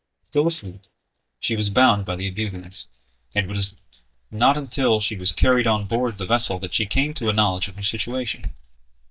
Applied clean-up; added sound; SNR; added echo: neural mask model DeepFilterNet 3.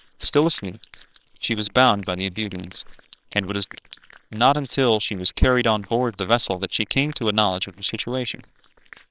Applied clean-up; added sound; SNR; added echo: neural separator model SepFormer WHAMR!.